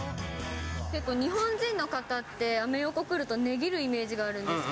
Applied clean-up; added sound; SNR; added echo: none; none; none; none.